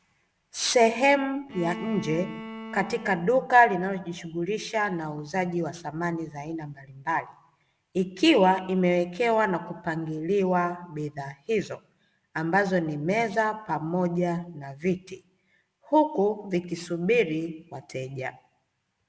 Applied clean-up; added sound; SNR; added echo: none; Bowed string instrument; 13 dB; none.